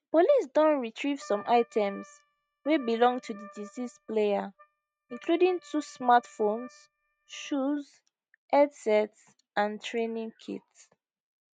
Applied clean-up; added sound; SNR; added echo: neural mask model RNNoise.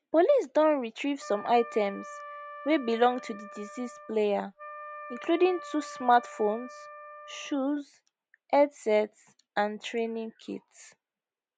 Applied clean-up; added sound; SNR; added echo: none; Wind instrument, woodwind instrument; 15 dB; none.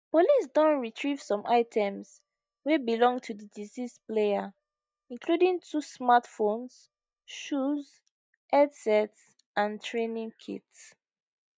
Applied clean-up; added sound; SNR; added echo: neural mask model DeepFilterNet 3.